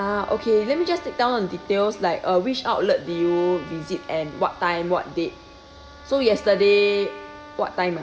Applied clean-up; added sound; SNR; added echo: none; Trumpet; 20 dB; reverberation time 1.4 s.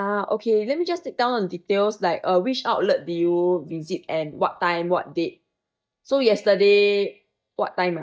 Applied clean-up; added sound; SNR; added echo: neural mask model DeepFilterNet 3.